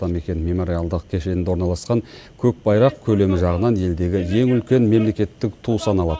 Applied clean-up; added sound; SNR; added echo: none; none; none; none.